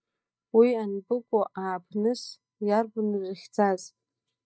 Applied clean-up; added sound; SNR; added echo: neural mask model DeepFilterNet 3.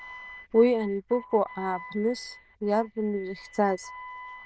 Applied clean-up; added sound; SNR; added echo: neural diffusion model UNIVERSE++.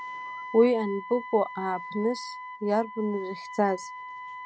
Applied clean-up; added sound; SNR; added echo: none; Wind instrument, woodwind instrument; 12 dB; none.